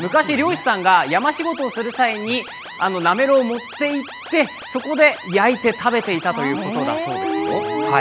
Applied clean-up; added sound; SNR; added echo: none; Alarm; 15 dB; none.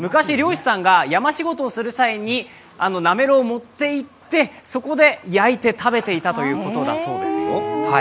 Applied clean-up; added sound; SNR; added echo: none; none; none; none.